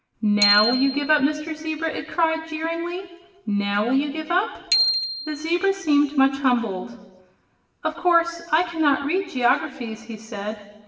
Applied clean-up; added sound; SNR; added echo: none; Bicycle bell; 6 dB; reverberation time 1.2 s.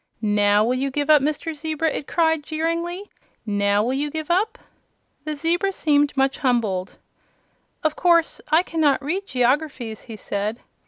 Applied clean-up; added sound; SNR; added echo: none; none; none; none.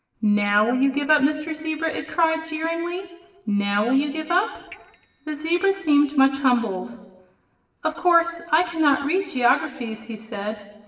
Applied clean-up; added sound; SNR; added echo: neural separator model SepFormer DNS4.